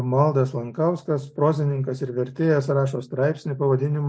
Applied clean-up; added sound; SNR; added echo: none; none; none; none.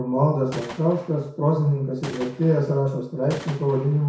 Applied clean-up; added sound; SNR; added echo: none; Gunshot, gunfire; 17 dB; reverberation time 0.6 s.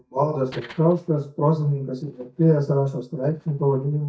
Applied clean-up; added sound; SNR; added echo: neural mask model DeepFilterNet 3.